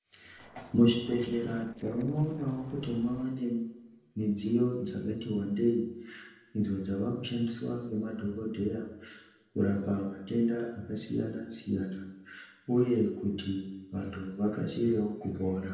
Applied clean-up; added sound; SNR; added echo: neural separator model SepFormer DNS4.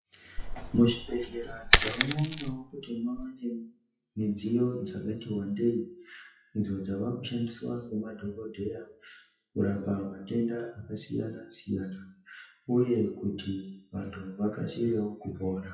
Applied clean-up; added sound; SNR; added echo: classical method WPE with log-MMSE.